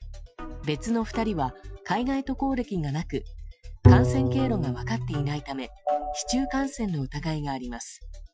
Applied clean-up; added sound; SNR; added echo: classical method Wiener filter.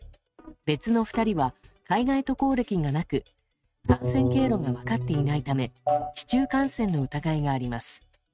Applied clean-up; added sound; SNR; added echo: neural mask model RNNoise.